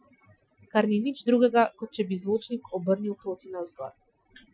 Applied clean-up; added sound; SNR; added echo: classical method Wiener filter.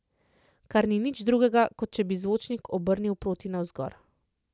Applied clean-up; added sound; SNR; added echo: none; none; none; none.